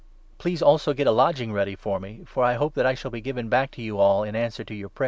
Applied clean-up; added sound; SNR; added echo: none; none; none; none.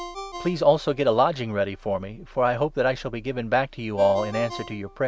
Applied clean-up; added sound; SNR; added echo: none; Ringtone; 17 dB; none.